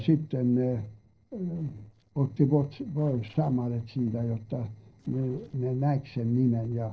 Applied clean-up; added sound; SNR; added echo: neural separator model SepFormer DNS4.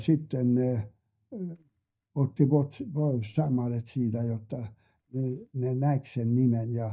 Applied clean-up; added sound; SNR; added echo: neural mask model DeepFilterNet 3.